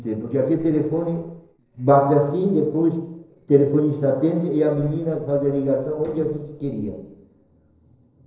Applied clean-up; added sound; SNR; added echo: neural separator model SepFormer DNS4.